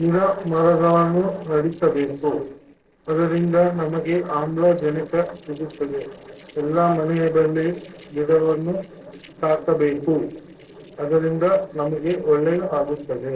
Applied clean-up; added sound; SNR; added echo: neural separator model SepFormer DNS4.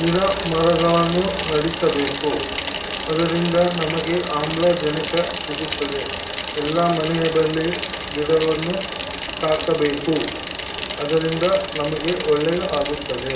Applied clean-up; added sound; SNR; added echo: none; Bicycle; 6 dB; reverberation time 0.8 s.